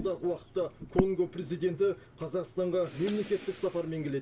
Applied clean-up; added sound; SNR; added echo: none; Breathing; 10 dB; reverberation time 0.2 s.